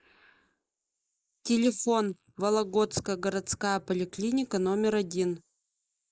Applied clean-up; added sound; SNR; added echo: neural mask model Resemble Enhance denoiser.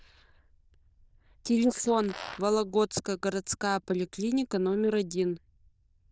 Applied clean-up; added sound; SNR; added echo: neural diffusion model UNIVERSE++.